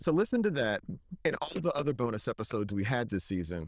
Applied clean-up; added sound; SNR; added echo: neural diffusion model UNIVERSE++.